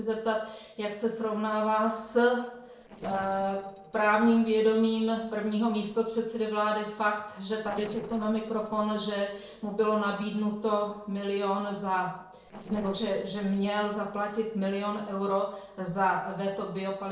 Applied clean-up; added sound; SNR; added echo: neural separator model SepFormer DNS4.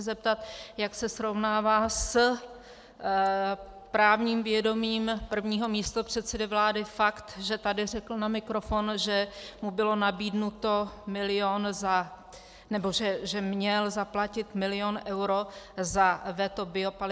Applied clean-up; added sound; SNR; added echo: none; none; none; none.